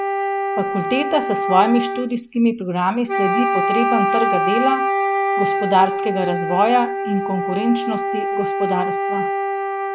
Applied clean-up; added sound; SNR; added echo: none; Wind instrument, woodwind instrument; 0 dB; none.